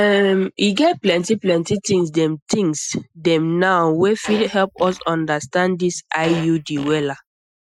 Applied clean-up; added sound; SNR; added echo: classical method Wiener filter.